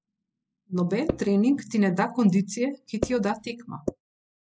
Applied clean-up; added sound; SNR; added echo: neural mask model Resemble Enhance denoiser.